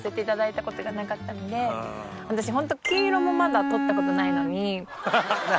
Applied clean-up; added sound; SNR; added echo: none; Bowed string instrument; 0 dB; none.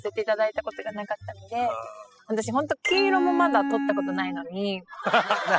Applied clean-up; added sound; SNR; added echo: classical method spectral subtraction.